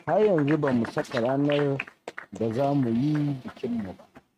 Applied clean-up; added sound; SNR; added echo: neural mask model RNNoise.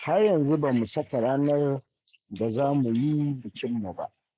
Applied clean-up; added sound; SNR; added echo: neural mask model Resemble Enhance denoiser.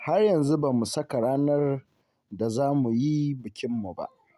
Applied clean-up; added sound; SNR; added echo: none; none; none; none.